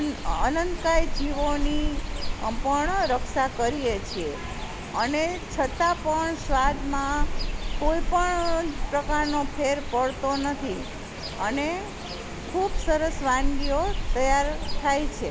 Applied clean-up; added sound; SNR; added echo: none; Cricket / Bird; 2 dB; none.